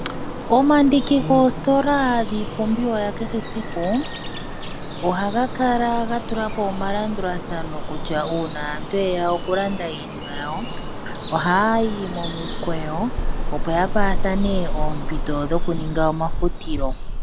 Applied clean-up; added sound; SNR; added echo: none; Bird vocalization, bird call, bird song; 2 dB; none.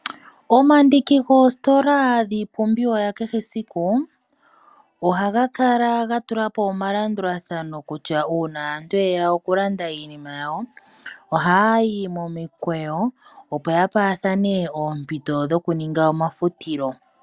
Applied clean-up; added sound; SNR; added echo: none; none; none; none.